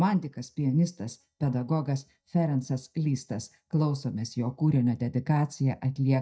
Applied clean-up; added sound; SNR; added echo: neural mask model DeepFilterNet 3.